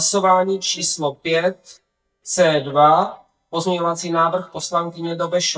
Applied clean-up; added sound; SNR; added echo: neural mask model DeepFilterNet 3.